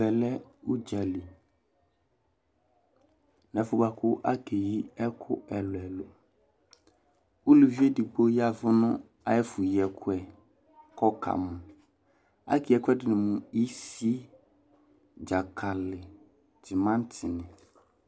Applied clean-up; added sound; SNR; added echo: none; none; none; none.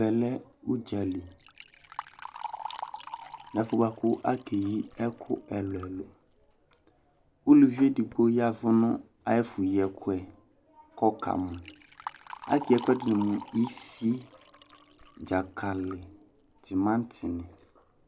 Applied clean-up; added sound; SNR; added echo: none; Liquid; 18 dB; none.